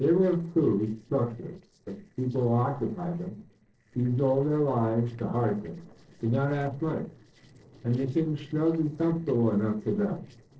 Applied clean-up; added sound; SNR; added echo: neural separator model SepFormer DNS4.